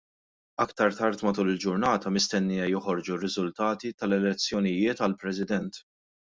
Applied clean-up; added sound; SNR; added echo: none; none; none; none.